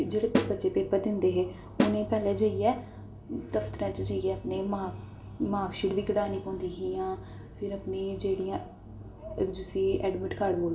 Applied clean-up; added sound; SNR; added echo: none; Snare drum; 4 dB; reverberation time 0.6 s.